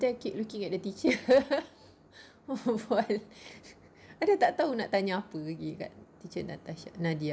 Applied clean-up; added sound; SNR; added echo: none; none; none; none.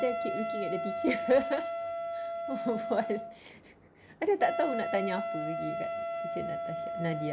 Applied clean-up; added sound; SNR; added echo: none; Wind instrument, woodwind instrument; 2 dB; none.